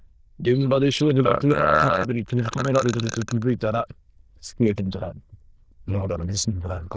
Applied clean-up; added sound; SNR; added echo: neural diffusion model UNIVERSE++.